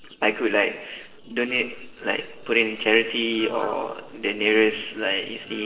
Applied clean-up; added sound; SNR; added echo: neural separator model SepFormer DNS4.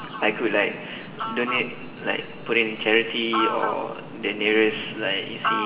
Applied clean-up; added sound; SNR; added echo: none; Fowl; 7 dB; reverberation time 1.6 s.